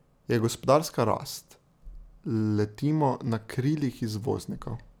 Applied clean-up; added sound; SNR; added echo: none; none; none; none.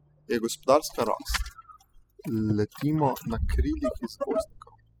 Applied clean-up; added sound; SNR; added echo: classical method spectral subtraction.